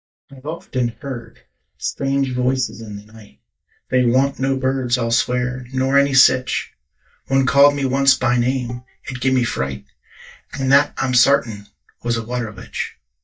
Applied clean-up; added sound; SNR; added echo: neural mask model DeepFilterNet 3.